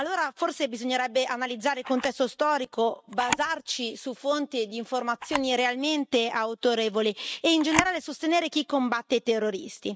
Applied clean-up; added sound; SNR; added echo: neural mask model RNNoise.